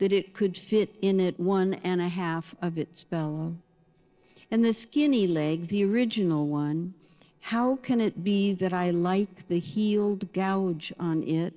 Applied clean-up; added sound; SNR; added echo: neural separator model SepFormer DNS4.